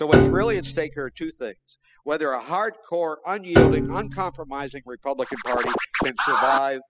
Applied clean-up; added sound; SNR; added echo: classical method spectral subtraction.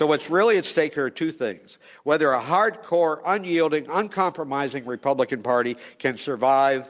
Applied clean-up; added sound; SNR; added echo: none; none; none; none.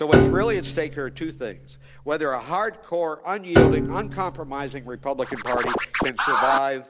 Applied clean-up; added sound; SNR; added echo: none; Scratching (performance technique) + Piano; -3 dB; none.